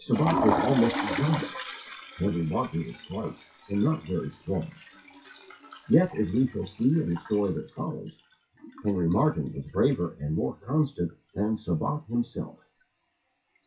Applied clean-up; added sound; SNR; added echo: classical method WPE with log-MMSE.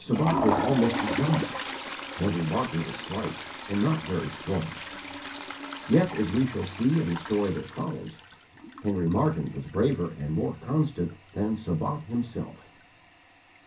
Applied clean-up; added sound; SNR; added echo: none; Toilet flush; 7 dB; reverberation time 0.3 s.